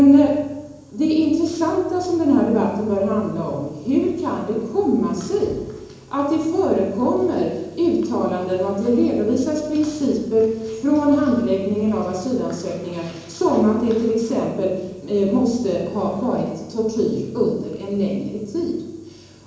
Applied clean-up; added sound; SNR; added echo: none; none; none; reverberation time 1.0 s.